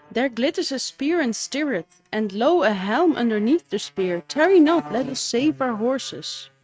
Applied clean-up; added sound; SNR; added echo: neural mask model RNNoise.